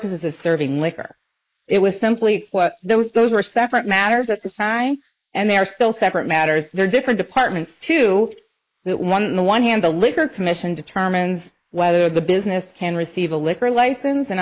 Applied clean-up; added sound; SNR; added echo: neural mask model Resemble Enhance denoiser.